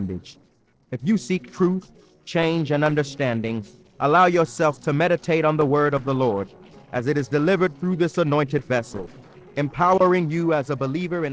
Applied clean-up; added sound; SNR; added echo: neural separator model SepFormer DNS4.